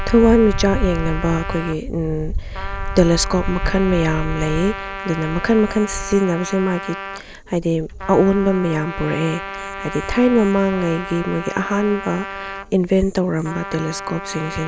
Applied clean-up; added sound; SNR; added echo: none; Trumpet; 12 dB; none.